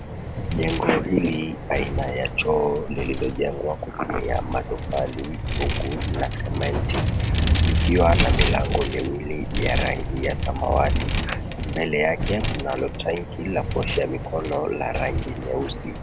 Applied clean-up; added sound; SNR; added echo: none; Vehicle; 0 dB; none.